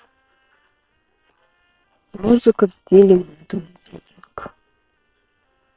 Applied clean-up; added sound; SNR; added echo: neural separator model SepFormer WHAM!.